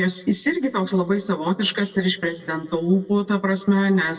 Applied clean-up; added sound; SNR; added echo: none; none; none; reverberation time 1.3 s.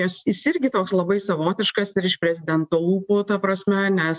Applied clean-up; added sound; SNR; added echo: none; none; none; none.